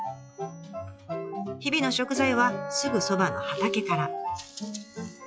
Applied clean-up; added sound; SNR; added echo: classical method log-MMSE.